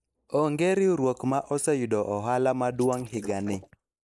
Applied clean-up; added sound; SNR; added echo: neural mask model Resemble Enhance denoiser.